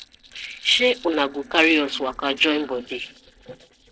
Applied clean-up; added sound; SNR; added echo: neural separator model SepFormer DNS4.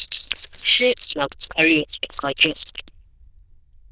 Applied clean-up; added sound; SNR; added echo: neural diffusion model UNIVERSE++.